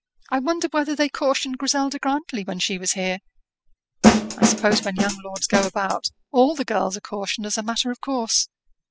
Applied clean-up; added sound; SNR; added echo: classical method spectral subtraction.